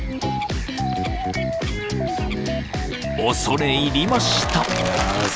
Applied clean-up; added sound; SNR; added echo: none; Bird vocalization, bird call, bird song; 16 dB; none.